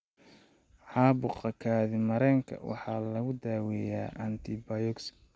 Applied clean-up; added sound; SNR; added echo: none; none; none; none.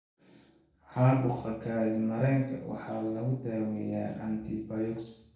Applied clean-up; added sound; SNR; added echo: neural separator model SepFormer DNS4.